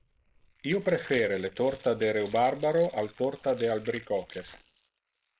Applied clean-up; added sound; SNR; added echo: neural mask model Resemble Enhance denoiser.